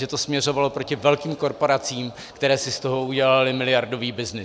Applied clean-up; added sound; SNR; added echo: none; none; none; none.